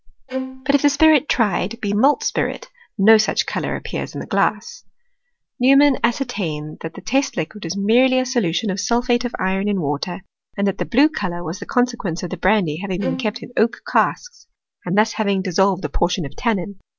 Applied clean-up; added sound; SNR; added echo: none; Bowed string instrument; 9 dB; none.